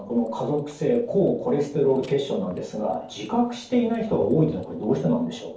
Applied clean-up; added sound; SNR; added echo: neural separator model SepFormer DNS4.